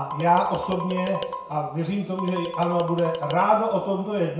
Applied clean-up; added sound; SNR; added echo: none; Marimba, xylophone; 9 dB; reverberation time 0.6 s.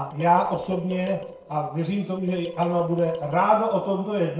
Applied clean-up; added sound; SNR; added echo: neural separator model SepFormer DNS4.